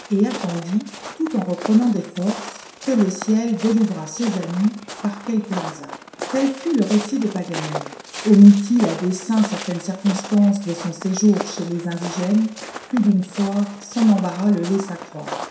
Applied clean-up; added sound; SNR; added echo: none; Walk, footsteps; 14 dB; reverberation time 0.7 s.